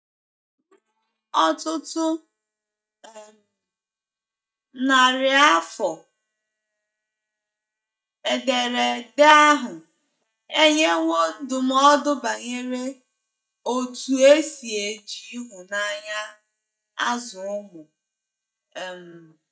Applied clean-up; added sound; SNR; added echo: neural mask model DeepFilterNet 3.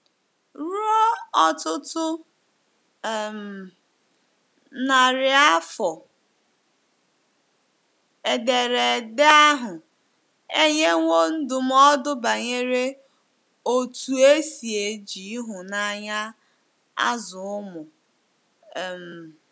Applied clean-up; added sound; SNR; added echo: none; none; none; none.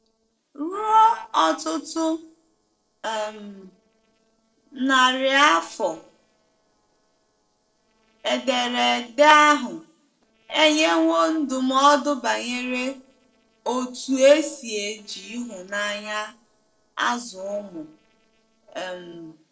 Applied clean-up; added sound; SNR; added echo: neural separator model SepFormer DNS4.